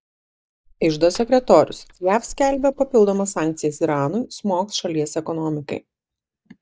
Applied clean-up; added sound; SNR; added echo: neural mask model DeepFilterNet 3.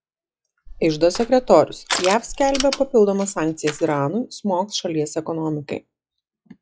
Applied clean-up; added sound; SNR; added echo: classical method log-MMSE.